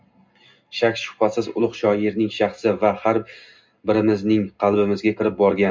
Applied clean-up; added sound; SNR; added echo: none; none; none; reverberation time 0.2 s.